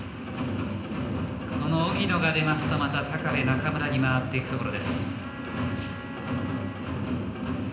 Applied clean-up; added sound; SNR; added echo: none; Wind instrument, woodwind instrument; 17 dB; reverberation time 0.8 s.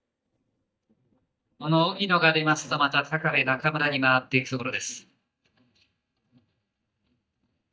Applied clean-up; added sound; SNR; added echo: neural mask model DeepFilterNet 3.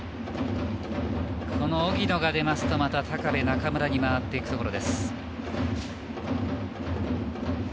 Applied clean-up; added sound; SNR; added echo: none; none; none; none.